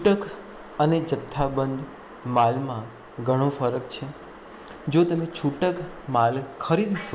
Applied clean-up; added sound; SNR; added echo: none; none; none; none.